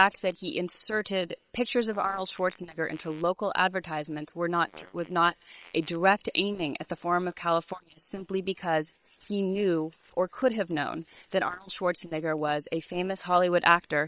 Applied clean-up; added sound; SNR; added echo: neural separator model SepFormer WHAM!.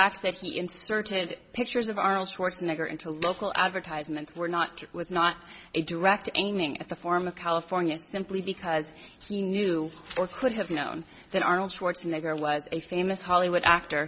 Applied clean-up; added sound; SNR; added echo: none; none; none; none.